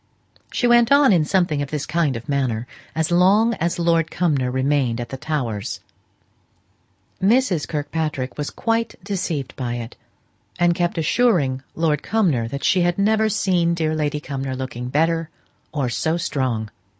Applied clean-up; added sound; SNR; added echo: none; none; none; none.